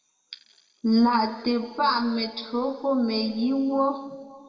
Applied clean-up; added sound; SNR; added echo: none; none; none; reverberation time 1.7 s.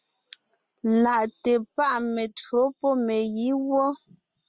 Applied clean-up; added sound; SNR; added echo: none; none; none; none.